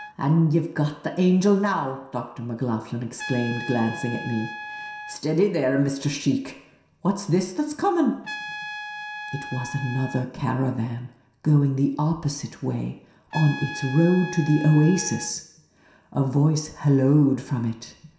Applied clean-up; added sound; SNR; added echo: none; Trumpet; 16 dB; reverberation time 0.7 s.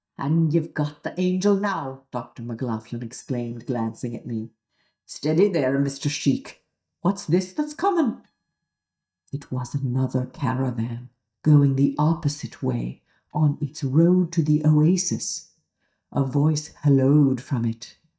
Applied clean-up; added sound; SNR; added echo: neural mask model DeepFilterNet 3.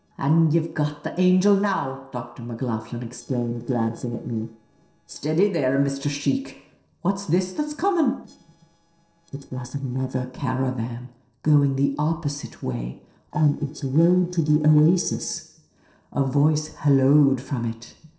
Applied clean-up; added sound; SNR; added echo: neural separator model SepFormer DNS4.